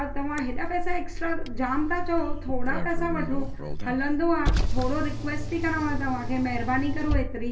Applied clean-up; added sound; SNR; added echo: none; Car; -1 dB; reverberation time 0.2 s.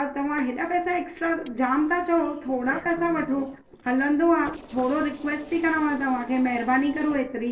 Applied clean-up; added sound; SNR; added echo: neural separator model SepFormer DNS4.